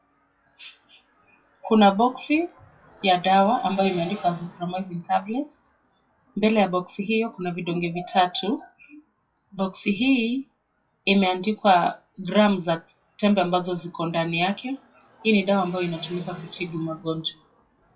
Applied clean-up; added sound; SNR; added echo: classical method WPE with log-MMSE.